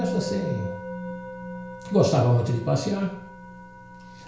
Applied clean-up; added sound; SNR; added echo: none; Musical instrument; 9 dB; reverberation time 0.5 s.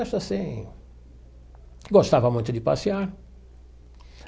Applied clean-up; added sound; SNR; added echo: none; none; none; none.